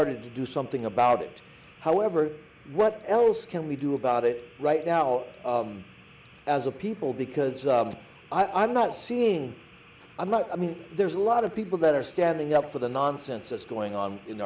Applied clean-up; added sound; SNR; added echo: none; none; none; none.